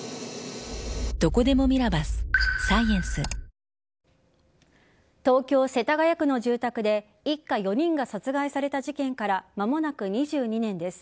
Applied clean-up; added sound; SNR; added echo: none; none; none; none.